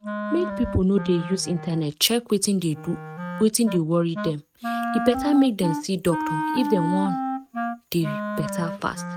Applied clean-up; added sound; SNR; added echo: neural mask model RNNoise.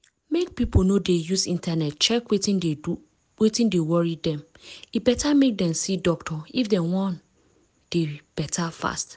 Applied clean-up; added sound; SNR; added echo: none; none; none; none.